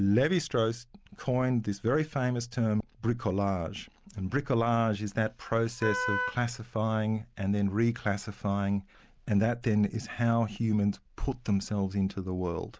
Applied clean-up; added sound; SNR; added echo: none; Wind instrument, woodwind instrument; 6 dB; none.